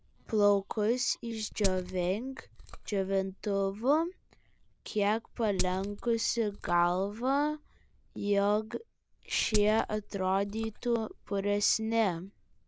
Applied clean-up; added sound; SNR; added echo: none; Glass; 10 dB; none.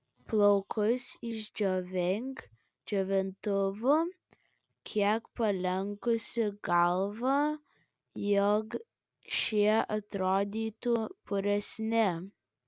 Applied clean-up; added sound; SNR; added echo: none; none; none; none.